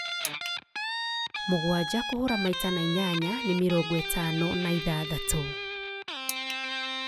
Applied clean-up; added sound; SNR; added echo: none; Guitar; 4 dB; none.